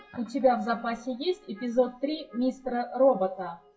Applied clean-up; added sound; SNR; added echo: classical method WPE with log-MMSE.